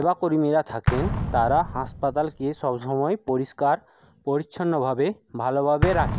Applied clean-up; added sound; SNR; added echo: none; Explosion; 7 dB; none.